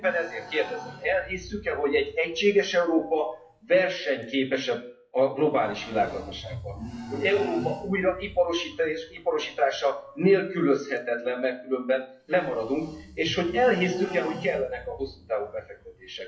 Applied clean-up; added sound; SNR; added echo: classical method WPE with log-MMSE.